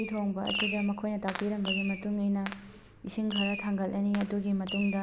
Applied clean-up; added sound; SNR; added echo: none; Fireworks; 8 dB; none.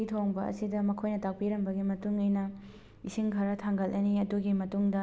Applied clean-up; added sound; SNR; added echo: none; none; none; none.